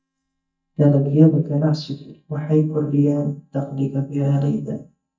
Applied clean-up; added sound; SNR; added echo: neural mask model DeepFilterNet 3.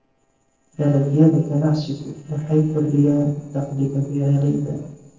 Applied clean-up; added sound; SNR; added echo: neural separator model SepFormer DNS4.